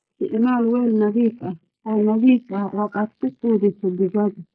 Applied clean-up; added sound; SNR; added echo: neural mask model Resemble Enhance denoiser.